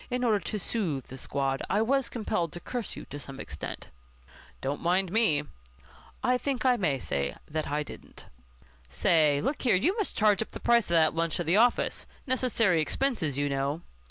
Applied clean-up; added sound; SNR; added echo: none; none; none; none.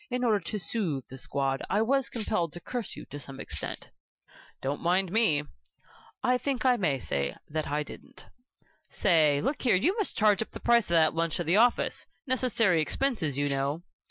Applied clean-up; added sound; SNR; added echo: classical method Wiener filter.